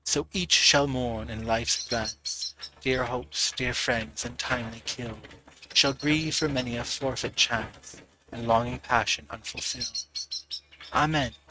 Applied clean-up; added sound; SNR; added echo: neural mask model RNNoise.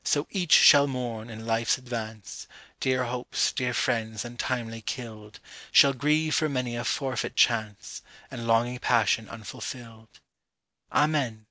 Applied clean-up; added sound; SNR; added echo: none; none; none; none.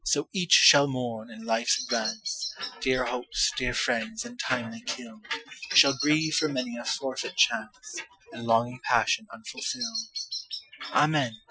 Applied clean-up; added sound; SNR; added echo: classical method Wiener filter.